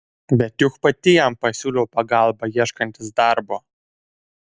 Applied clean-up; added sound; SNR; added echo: none; none; none; none.